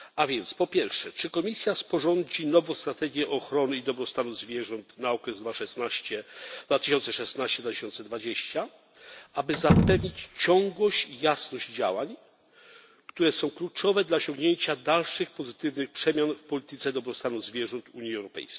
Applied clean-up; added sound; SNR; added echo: none; Slam; -1 dB; none.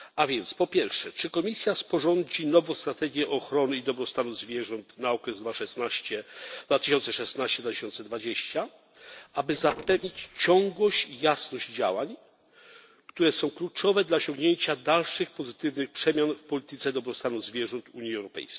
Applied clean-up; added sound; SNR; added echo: neural separator model SepFormer DNS4.